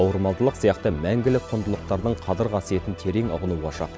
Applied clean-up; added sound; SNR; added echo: none; none; none; none.